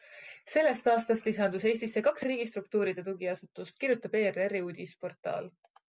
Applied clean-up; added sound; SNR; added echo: none; none; none; none.